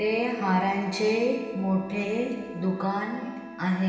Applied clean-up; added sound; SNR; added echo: none; Wind instrument, woodwind instrument; 17 dB; reverberation time 1.2 s.